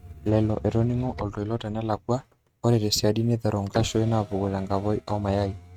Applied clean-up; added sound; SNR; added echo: neural mask model RNNoise.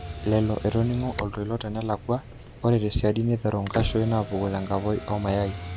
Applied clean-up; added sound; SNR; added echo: none; Motor vehicle (road); 11 dB; none.